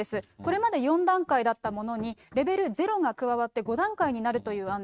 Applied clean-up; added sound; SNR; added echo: neural mask model RNNoise.